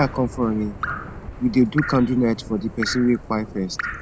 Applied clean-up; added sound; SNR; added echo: none; Drip + Thunder / Rain; 10 dB; none.